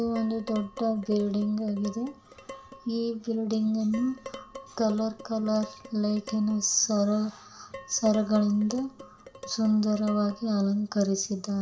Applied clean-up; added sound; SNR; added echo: none; Dishes, pots, and pans; 19 dB; reverberation time 0.5 s.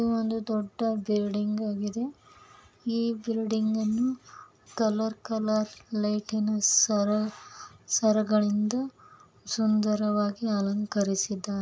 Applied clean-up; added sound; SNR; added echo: none; none; none; none.